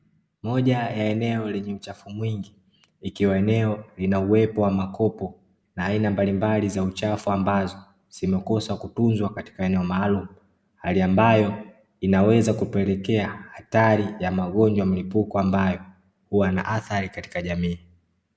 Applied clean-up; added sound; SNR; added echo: none; none; none; none.